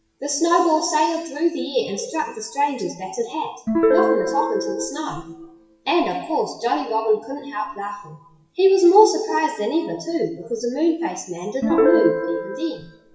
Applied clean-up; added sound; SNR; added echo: classical method WPE with log-MMSE.